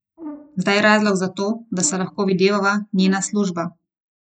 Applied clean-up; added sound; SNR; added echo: neural mask model Resemble Enhance denoiser.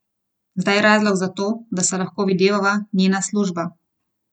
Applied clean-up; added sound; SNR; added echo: none; none; none; none.